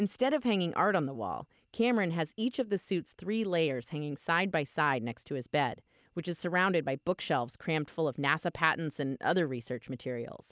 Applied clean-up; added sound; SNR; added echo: none; none; none; none.